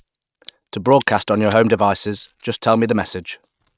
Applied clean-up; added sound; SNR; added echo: neural mask model RNNoise.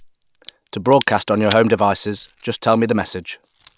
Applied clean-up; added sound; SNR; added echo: none; Crack; 18 dB; none.